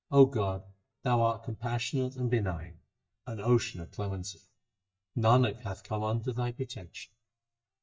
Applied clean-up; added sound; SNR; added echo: neural mask model DeepFilterNet 3.